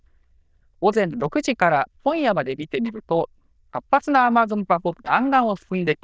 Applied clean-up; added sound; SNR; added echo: neural diffusion model UNIVERSE++.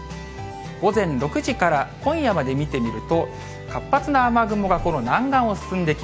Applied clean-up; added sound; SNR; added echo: none; Purr; 15 dB; none.